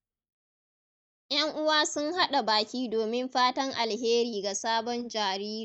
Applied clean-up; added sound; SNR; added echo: neural mask model DeepFilterNet 3.